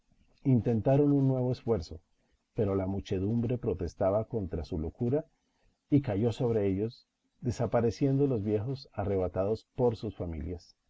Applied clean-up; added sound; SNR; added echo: none; none; none; none.